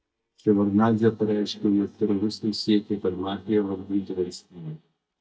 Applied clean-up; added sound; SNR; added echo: neural mask model DeepFilterNet 3.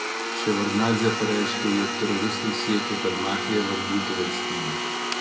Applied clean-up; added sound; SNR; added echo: none; Domestic sounds, home sounds; 1 dB; reverberation time 1.7 s.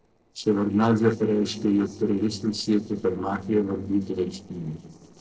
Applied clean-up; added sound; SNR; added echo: neural separator model SepFormer DNS4.